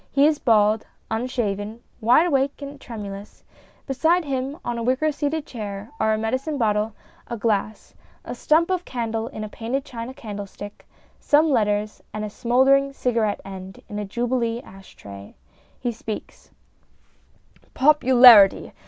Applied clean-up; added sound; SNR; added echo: none; none; none; none.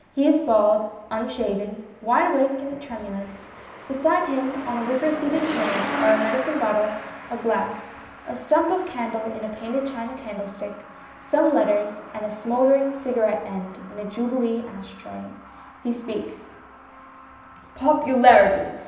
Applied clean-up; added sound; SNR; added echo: none; Truck; 13 dB; reverberation time 0.9 s.